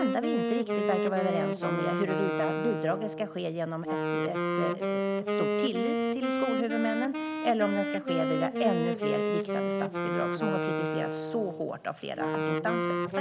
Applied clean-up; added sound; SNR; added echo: none; Wind instrument, woodwind instrument; -2 dB; none.